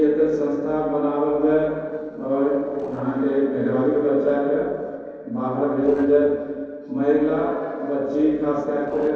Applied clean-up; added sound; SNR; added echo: neural separator model SepFormer DNS4.